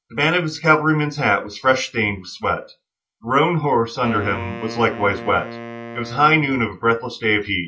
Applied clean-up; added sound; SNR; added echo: none; Wind instrument, woodwind instrument; 13 dB; reverberation time 0.2 s.